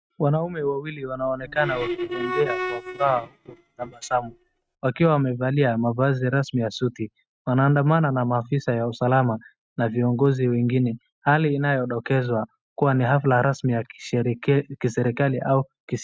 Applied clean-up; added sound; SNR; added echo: neural mask model RNNoise.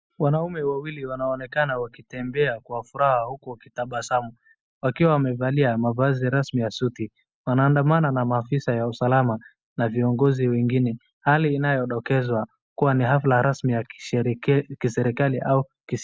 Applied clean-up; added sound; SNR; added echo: none; none; none; none.